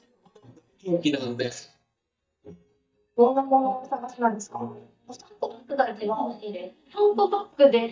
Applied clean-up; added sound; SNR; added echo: neural mask model DeepFilterNet 3.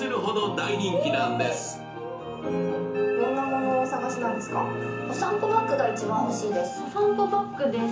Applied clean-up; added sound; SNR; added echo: none; Organ; 13 dB; reverberation time 0.8 s.